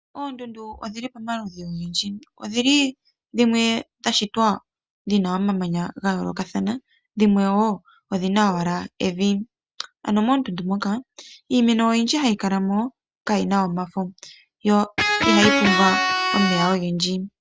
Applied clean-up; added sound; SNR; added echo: none; Electric guitar; -2 dB; none.